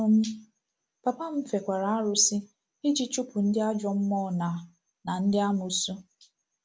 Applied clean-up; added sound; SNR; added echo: none; none; none; none.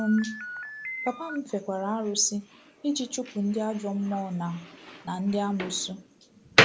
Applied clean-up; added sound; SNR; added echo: none; Slam; 2 dB; none.